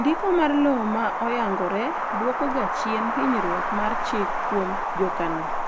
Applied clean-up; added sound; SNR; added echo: none; Wind; 1 dB; none.